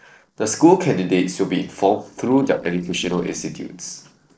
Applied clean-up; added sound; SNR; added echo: neural separator model SepFormer DNS4.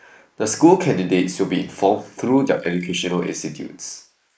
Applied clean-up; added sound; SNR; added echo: neural mask model Resemble Enhance denoiser.